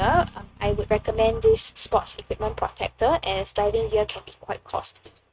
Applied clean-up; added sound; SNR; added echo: neural mask model RNNoise.